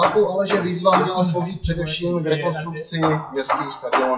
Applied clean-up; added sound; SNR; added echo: classical method WPE with log-MMSE.